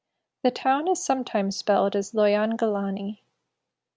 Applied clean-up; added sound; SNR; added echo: none; none; none; none.